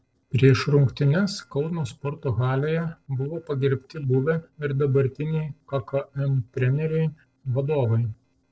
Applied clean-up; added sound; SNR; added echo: neural separator model SepFormer DNS4.